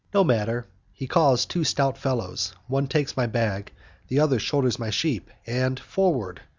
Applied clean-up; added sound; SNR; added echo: none; none; none; none.